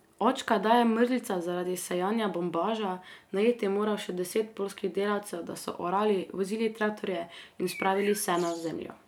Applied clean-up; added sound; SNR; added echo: none; Bird; 16 dB; none.